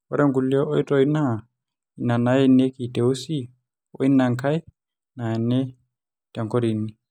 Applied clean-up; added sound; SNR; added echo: none; none; none; none.